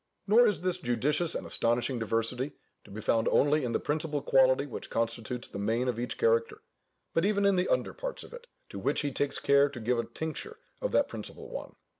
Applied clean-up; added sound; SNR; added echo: none; none; none; none.